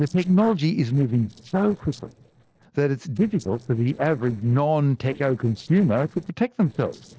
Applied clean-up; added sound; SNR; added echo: neural separator model SepFormer DNS4.